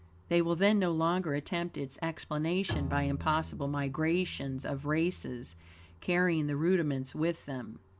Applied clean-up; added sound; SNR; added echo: none; Bowed string instrument; 14 dB; none.